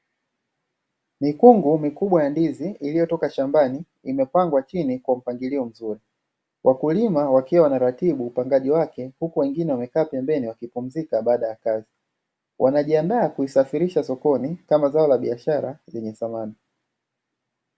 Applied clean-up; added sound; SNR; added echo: none; none; none; none.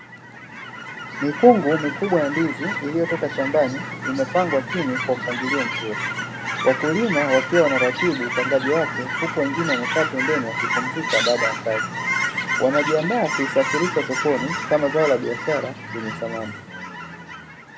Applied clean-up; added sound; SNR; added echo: none; Chirp, tweet / Fowl; 4 dB; none.